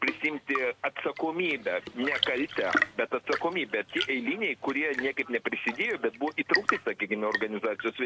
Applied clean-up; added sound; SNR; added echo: none; Tap / Fill (with liquid) / Trickle, dribble / Chirp, tweet / Engine; 5 dB; none.